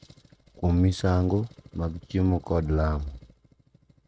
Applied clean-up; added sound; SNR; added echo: neural mask model RNNoise.